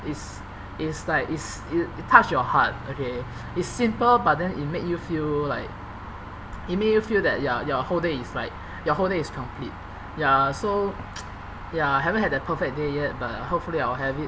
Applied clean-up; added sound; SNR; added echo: none; none; none; none.